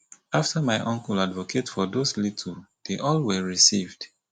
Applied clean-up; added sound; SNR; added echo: none; none; none; none.